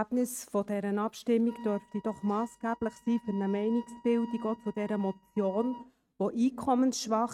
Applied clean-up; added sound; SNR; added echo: neural mask model RNNoise.